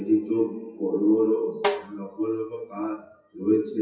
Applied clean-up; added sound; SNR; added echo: classical method WPE with log-MMSE.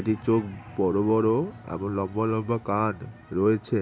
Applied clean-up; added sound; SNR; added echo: none; none; none; none.